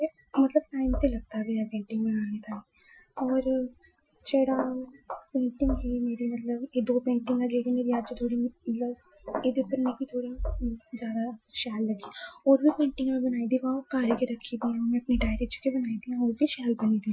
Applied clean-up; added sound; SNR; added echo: classical method Wiener filter.